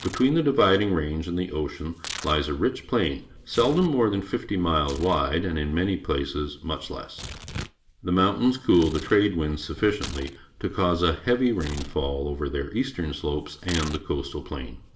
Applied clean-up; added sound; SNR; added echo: none; Tearing; 17 dB; reverberation time 0.5 s.